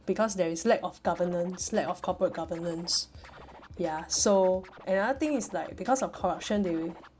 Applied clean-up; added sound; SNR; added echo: none; Scratching (performance technique); 20 dB; none.